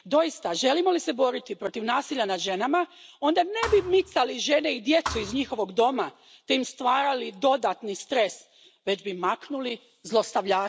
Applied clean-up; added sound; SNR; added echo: none; Thump, thud; 12 dB; none.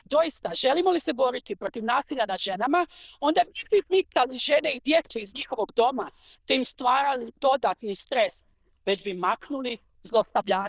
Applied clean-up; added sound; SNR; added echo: neural diffusion model UNIVERSE++.